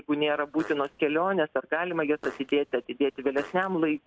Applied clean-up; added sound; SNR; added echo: none; Fart; 19 dB; none.